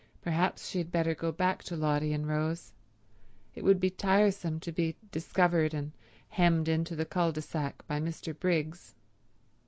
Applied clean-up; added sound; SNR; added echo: none; none; none; none.